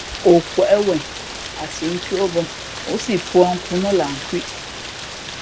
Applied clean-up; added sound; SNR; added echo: none; Rain; 10 dB; none.